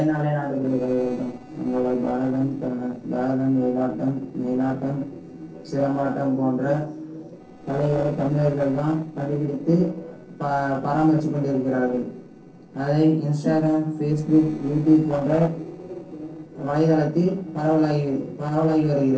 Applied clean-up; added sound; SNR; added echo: neural separator model SepFormer DNS4.